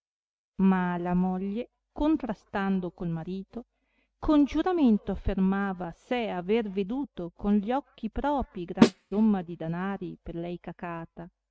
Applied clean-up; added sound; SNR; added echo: neural mask model RNNoise.